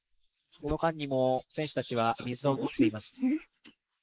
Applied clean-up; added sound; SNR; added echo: neural mask model Resemble Enhance denoiser.